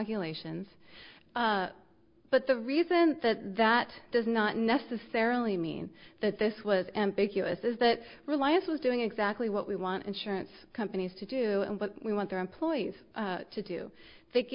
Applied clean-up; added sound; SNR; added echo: none; none; none; none.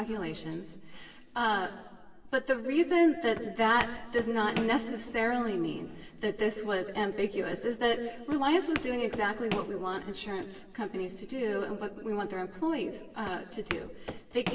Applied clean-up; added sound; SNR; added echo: none; Walk, footsteps; 13 dB; reverberation time 1.4 s.